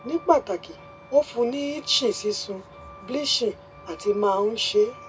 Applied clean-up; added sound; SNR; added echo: none; Truck; 20 dB; reverberation time 0.2 s.